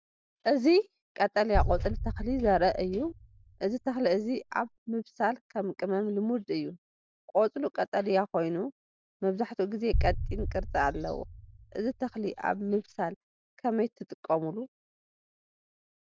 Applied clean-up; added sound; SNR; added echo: none; Boom; 4 dB; none.